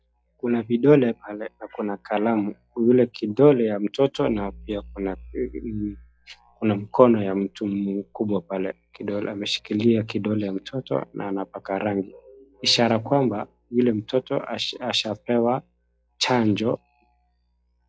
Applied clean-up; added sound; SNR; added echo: classical method log-MMSE.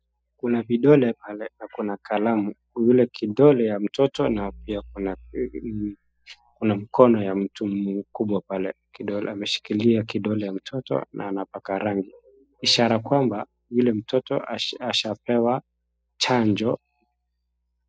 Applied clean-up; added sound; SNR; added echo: classical method spectral subtraction.